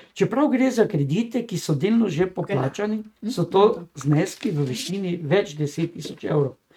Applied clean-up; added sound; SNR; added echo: neural mask model RNNoise.